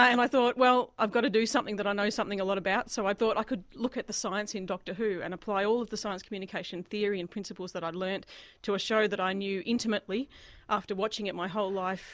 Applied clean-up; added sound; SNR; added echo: none; none; none; none.